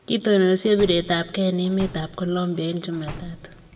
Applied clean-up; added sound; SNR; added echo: none; Slam; 17 dB; reverberation time 1.7 s.